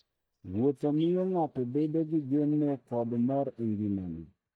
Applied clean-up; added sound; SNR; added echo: neural mask model DeepFilterNet 3.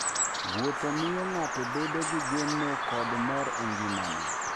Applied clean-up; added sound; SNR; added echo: none; Bird vocalization, bird call, bird song; -2 dB; none.